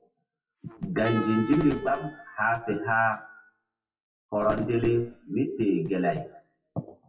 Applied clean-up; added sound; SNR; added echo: classical method WPE with log-MMSE.